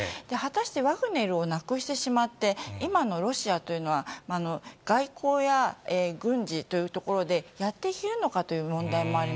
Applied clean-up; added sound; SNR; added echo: none; none; none; none.